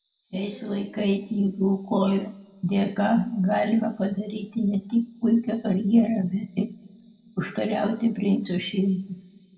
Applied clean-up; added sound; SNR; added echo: none; Insect; 11 dB; reverberation time 1.0 s.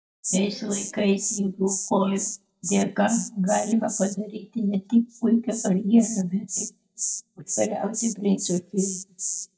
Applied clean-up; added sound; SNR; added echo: neural mask model DeepFilterNet 3.